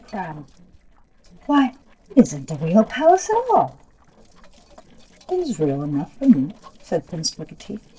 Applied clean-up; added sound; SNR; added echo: neural separator model SepFormer DNS4.